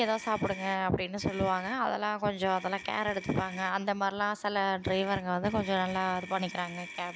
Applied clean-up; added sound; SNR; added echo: none; Motor vehicle (road); 16 dB; none.